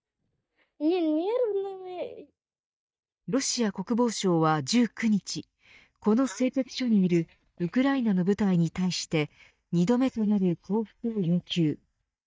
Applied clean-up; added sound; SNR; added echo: neural mask model DeepFilterNet 3.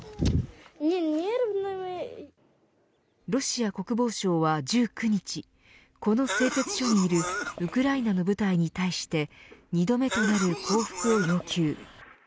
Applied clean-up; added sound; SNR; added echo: none; Cough; 6 dB; none.